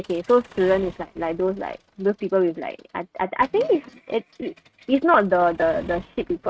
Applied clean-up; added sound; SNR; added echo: neural mask model RNNoise.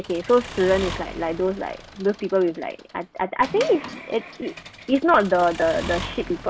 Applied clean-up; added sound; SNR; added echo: none; Accelerating, revving, vroom / Mechanisms; 14 dB; none.